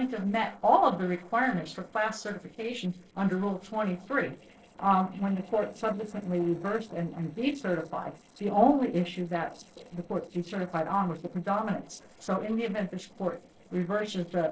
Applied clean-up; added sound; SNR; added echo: neural separator model SepFormer DNS4.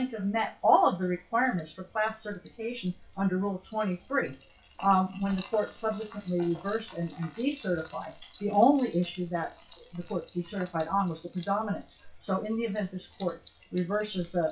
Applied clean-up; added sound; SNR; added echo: classical method WPE with log-MMSE.